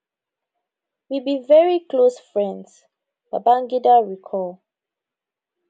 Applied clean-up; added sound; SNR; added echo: none; none; none; none.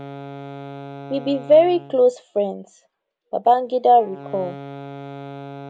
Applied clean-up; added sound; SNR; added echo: none; Wind instrument, woodwind instrument; 16 dB; none.